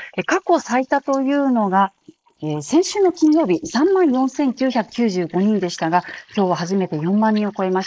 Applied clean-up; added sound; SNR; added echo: neural mask model Resemble Enhance denoiser.